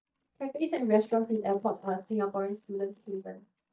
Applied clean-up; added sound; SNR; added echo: neural mask model DeepFilterNet 3.